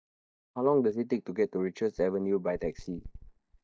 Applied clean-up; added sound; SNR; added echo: neural mask model DeepFilterNet 3.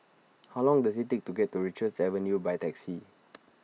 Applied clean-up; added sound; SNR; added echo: none; none; none; none.